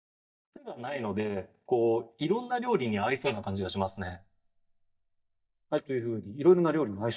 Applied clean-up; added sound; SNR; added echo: neural mask model DeepFilterNet 3.